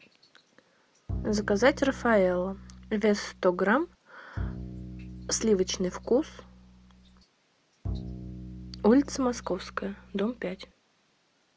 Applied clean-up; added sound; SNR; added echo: none; Bowed string instrument; 11 dB; none.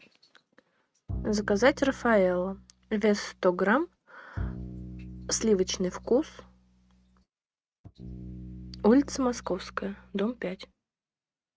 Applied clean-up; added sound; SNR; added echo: neural mask model RNNoise.